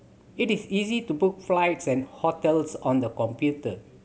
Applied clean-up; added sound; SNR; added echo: none; none; none; none.